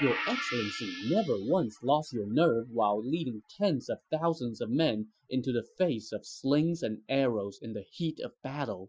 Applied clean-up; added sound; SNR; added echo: classical method Wiener filter.